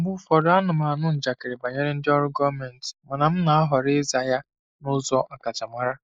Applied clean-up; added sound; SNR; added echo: neural mask model Resemble Enhance denoiser.